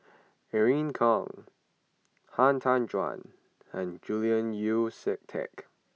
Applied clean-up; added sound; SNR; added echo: none; none; none; none.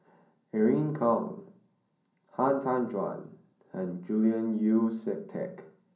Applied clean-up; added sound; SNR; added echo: none; none; none; reverberation time 0.6 s.